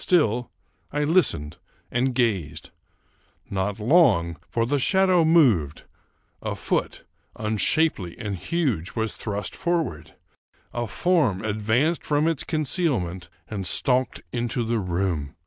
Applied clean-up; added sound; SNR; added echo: none; none; none; none.